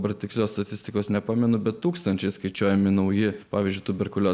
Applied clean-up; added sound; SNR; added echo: none; none; none; none.